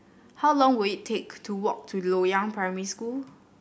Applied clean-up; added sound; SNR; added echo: none; none; none; none.